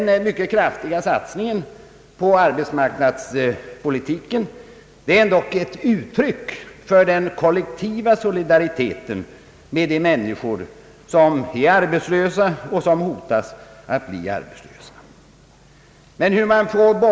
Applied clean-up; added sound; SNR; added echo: none; none; none; none.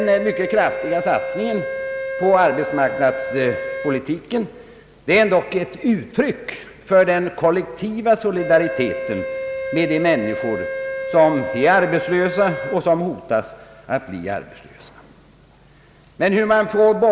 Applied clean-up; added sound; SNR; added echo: none; Wind instrument, woodwind instrument; 9 dB; none.